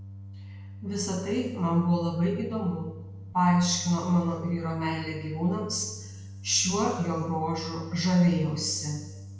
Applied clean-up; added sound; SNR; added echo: none; Organ; 14 dB; reverberation time 1.0 s.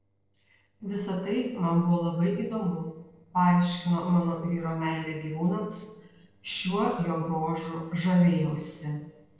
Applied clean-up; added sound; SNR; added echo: neural separator model SepFormer DNS4.